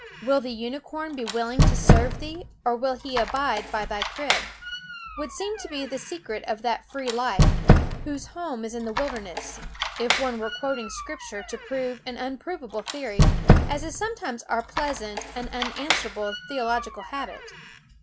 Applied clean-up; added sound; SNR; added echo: none; Squeak; -4 dB; none.